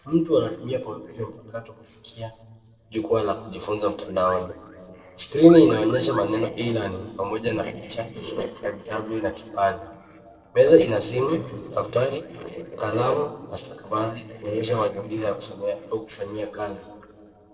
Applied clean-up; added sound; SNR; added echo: neural separator model SepFormer DNS4.